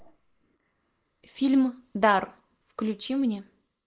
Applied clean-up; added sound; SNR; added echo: neural mask model Resemble Enhance denoiser.